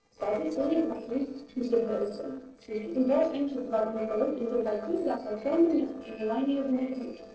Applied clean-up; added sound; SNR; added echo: neural separator model SepFormer DNS4.